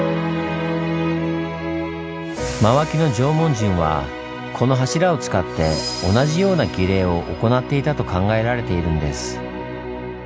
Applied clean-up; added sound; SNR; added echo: none; none; none; none.